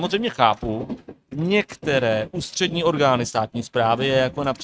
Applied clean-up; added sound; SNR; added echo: neural mask model RNNoise.